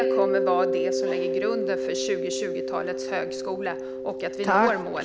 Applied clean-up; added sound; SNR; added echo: none; Mallet percussion; -1 dB; none.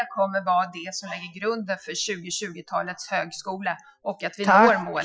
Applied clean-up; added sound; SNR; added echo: classical method Wiener filter.